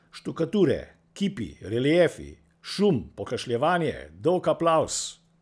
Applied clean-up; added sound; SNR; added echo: none; none; none; none.